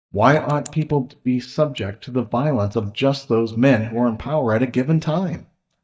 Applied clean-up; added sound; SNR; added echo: neural mask model DeepFilterNet 3.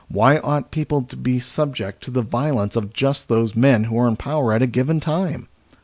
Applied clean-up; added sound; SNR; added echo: none; none; none; none.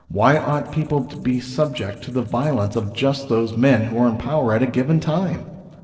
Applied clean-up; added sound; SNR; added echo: neural separator model SepFormer DNS4.